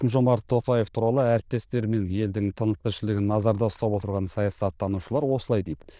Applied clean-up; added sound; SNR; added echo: neural diffusion model UNIVERSE++.